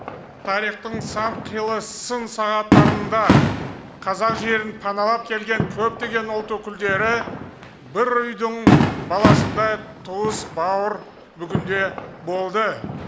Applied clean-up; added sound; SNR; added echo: none; Fireworks; -1 dB; none.